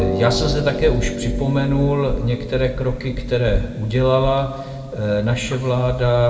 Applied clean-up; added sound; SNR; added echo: none; Harp; 6 dB; reverberation time 1.9 s.